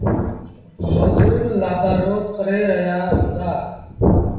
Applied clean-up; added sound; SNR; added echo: none; none; none; reverberation time 0.8 s.